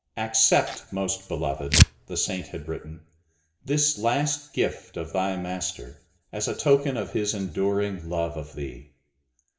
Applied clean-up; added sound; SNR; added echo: none; Tearing; -2 dB; reverberation time 0.6 s.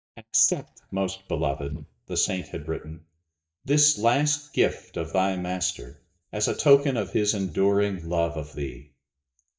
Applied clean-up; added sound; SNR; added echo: neural mask model DeepFilterNet 3.